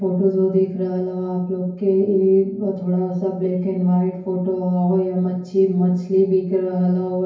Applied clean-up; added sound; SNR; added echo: none; none; none; reverberation time 0.9 s.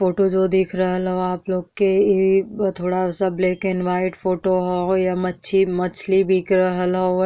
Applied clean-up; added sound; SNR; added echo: none; none; none; none.